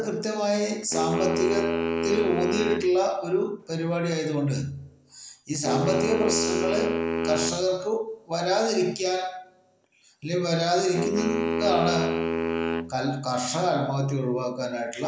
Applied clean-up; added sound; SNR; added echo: none; Wind instrument, woodwind instrument; 3 dB; none.